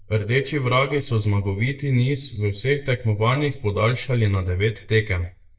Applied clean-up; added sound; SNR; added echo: neural mask model DeepFilterNet 3.